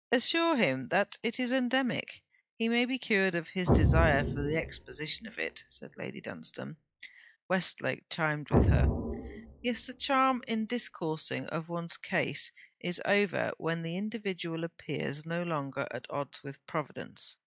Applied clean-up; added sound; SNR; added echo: classical method log-MMSE.